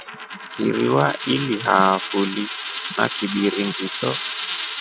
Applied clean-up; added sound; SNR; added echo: none; Coin (dropping); 8 dB; none.